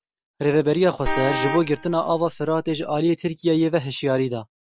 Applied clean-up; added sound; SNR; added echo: none; Vehicle horn, car horn, honking; 6 dB; none.